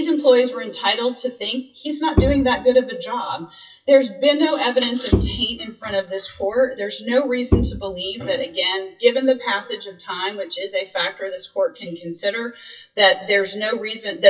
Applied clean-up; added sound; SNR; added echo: classical method WPE with log-MMSE.